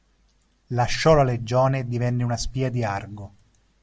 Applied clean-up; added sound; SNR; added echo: none; none; none; none.